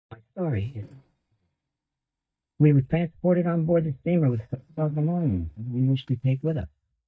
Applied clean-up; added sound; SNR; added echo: neural mask model DeepFilterNet 3.